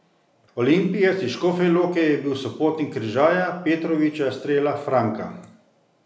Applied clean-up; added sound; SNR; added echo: none; none; none; none.